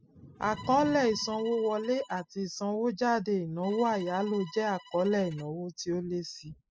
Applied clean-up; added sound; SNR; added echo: classical method spectral subtraction.